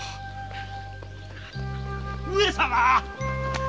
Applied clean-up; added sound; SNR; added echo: none; none; none; none.